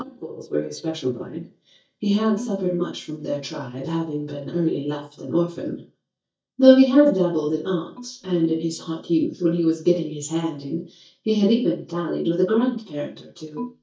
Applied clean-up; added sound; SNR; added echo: neural mask model DeepFilterNet 3.